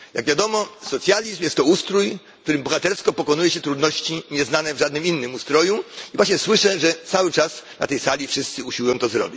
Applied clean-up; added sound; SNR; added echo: none; none; none; none.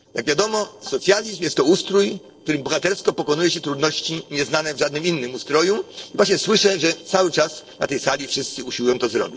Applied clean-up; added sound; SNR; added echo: neural separator model SepFormer DNS4.